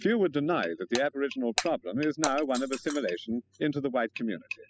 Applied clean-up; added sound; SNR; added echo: classical method spectral subtraction.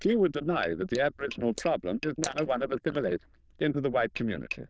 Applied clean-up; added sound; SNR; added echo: neural diffusion model UNIVERSE++.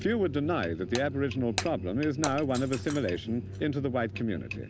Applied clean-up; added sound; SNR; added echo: none; Shatter; 13 dB; none.